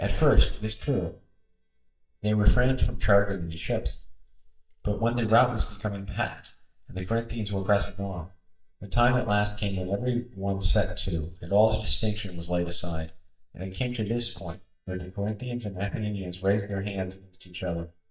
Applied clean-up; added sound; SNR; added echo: neural mask model DeepFilterNet 3.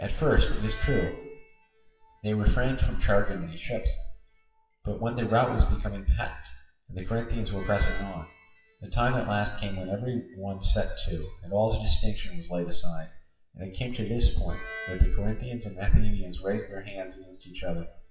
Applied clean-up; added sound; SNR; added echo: classical method WPE with log-MMSE.